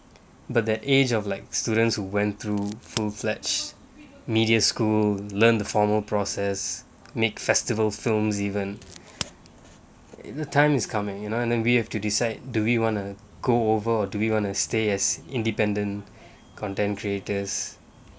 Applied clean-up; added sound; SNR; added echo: none; Crack; 16 dB; none.